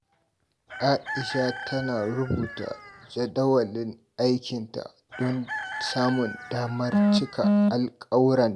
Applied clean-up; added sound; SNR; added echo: none; Chicken, rooster; 12 dB; none.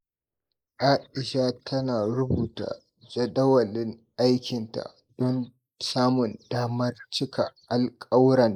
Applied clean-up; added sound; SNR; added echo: neural mask model Resemble Enhance denoiser.